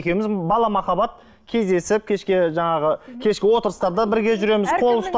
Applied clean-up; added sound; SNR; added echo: none; none; none; none.